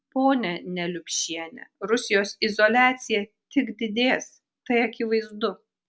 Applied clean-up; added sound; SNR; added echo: none; none; none; none.